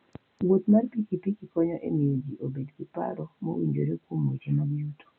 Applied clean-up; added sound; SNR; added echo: none; none; none; none.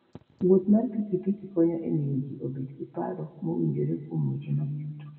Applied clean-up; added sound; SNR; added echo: none; none; none; reverberation time 1.4 s.